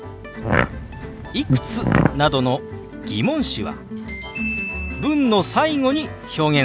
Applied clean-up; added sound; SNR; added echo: none; Fart; -1 dB; none.